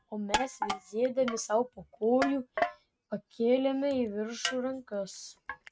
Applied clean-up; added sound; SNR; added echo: neural mask model RNNoise.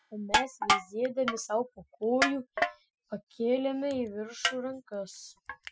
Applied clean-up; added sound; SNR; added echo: classical method spectral subtraction.